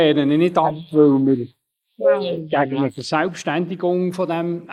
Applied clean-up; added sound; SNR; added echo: neural mask model Resemble Enhance denoiser.